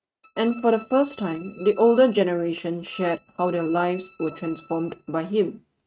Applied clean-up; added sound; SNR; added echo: neural mask model RNNoise.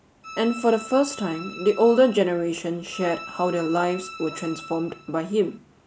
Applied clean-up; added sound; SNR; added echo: none; Bowed string instrument; 17 dB; none.